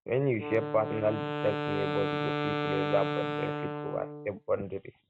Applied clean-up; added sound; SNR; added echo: neural mask model RNNoise.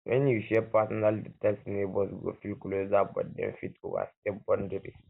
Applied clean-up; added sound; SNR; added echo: none; none; none; none.